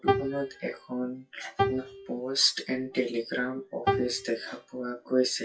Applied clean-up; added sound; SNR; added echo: classical method WPE with log-MMSE.